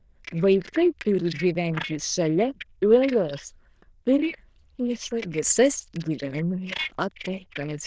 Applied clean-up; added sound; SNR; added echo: neural diffusion model UNIVERSE++.